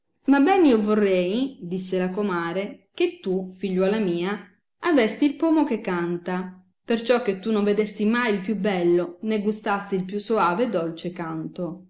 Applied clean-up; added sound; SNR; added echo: none; none; none; none.